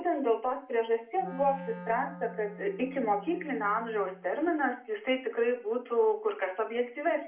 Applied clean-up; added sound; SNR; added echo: none; Wind instrument, woodwind instrument; 15 dB; reverberation time 0.4 s.